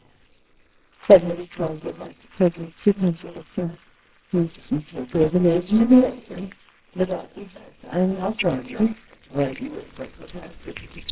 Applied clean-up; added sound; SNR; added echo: neural separator model SepFormer WHAMR!.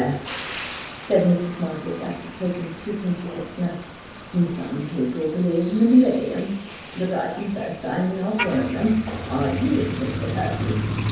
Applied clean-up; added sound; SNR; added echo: none; Motor vehicle (road); 8 dB; reverberation time 0.7 s.